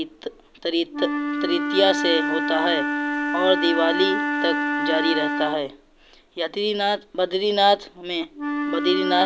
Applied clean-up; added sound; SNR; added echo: none; Wind instrument, woodwind instrument; 3 dB; none.